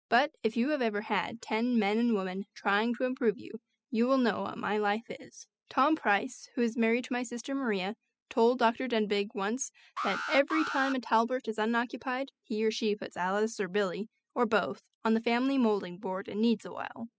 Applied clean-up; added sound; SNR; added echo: classical method spectral subtraction.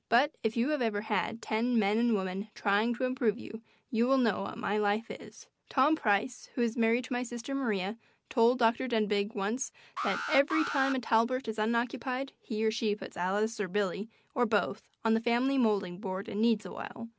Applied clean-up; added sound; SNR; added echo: none; Alarm; 7 dB; none.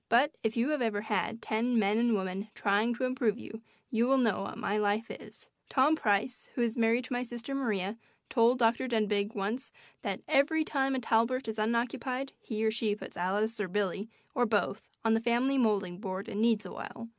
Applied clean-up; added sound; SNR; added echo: none; none; none; none.